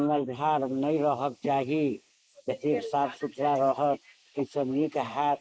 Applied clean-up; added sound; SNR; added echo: neural mask model Resemble Enhance denoiser.